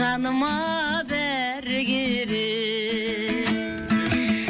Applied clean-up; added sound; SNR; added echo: none; none; none; none.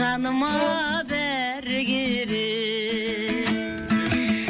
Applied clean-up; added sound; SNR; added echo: none; Bowed string instrument; 9 dB; none.